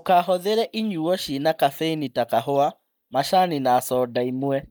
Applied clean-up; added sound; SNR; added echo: neural mask model DeepFilterNet 3.